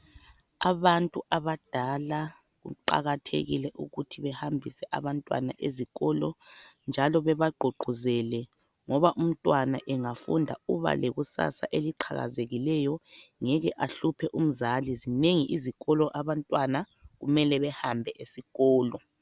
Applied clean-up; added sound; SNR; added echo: none; none; none; none.